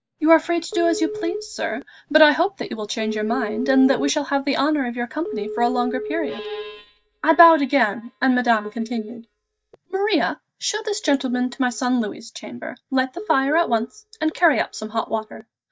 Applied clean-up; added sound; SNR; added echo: neural mask model DeepFilterNet 3.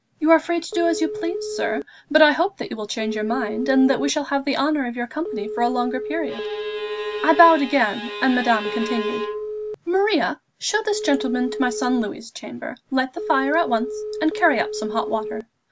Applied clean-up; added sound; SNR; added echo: none; Telephone + Bowed string instrument; 8 dB; none.